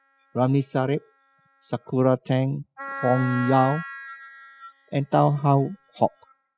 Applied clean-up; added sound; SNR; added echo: classical method spectral subtraction.